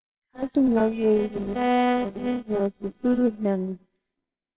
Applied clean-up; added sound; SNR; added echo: neural separator model SepFormer WHAMR!.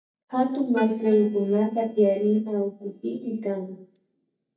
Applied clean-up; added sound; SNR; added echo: neural mask model DeepFilterNet 3.